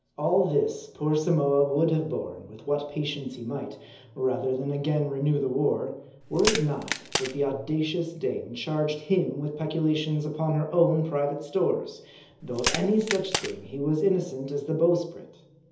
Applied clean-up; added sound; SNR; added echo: none; Crack; 6 dB; reverberation time 1.2 s.